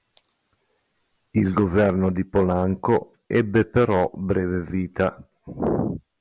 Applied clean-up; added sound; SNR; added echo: none; none; none; none.